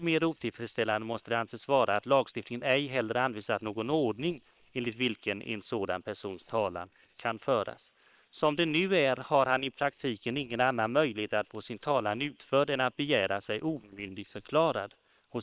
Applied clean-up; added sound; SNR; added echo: neural separator model SepFormer WHAM!.